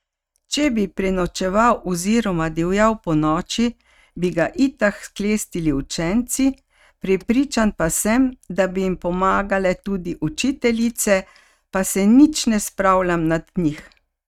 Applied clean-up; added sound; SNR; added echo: neural mask model RNNoise.